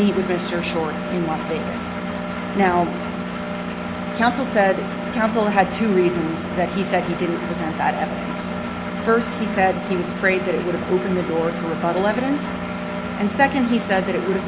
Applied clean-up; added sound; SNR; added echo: none; Engine; 4 dB; none.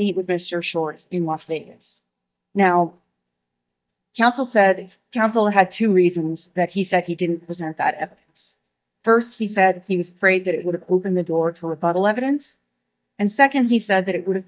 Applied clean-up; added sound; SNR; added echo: neural mask model DeepFilterNet 3.